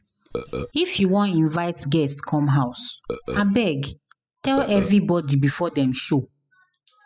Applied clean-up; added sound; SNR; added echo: classical method spectral subtraction.